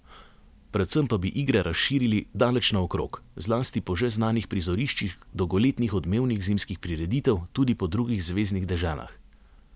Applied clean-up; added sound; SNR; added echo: none; none; none; none.